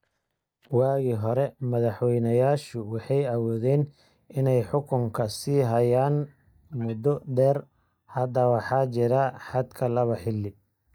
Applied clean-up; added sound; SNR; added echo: neural mask model DeepFilterNet 3.